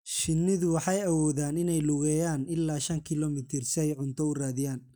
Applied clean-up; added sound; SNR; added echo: neural mask model DeepFilterNet 3.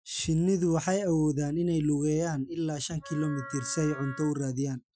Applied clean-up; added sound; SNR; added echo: classical method Wiener filter.